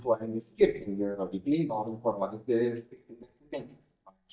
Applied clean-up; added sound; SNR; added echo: neural mask model DeepFilterNet 3.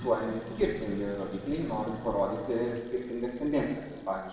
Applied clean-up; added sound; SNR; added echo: none; Sink (filling or washing); 15 dB; reverberation time 1.2 s.